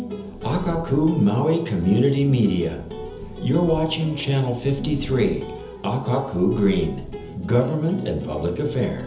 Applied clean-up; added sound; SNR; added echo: none; Purr; 18 dB; reverberation time 0.7 s.